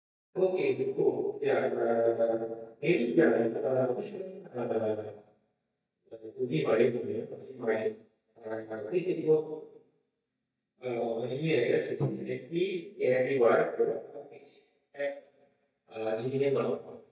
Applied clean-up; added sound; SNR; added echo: neural mask model DeepFilterNet 3.